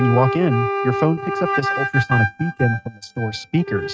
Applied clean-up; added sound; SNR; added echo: neural mask model RNNoise.